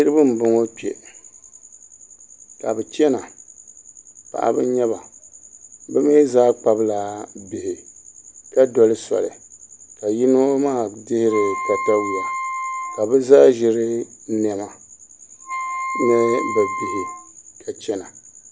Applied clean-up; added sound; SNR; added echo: none; Wind instrument, woodwind instrument; 7 dB; none.